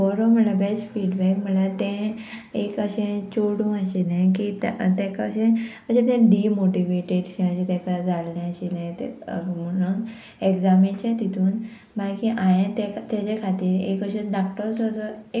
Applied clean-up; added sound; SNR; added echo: none; none; none; none.